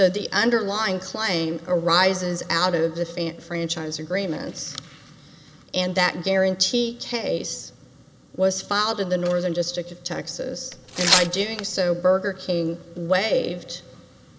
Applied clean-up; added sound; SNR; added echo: none; Tearing; 1 dB; none.